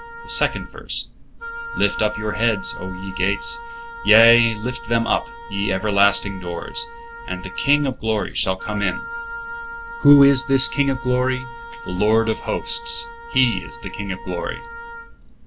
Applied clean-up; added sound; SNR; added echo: none; Wind instrument, woodwind instrument; 13 dB; none.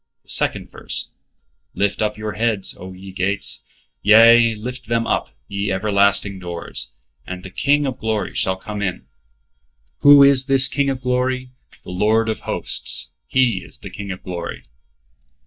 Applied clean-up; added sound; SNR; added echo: neural mask model DeepFilterNet 3.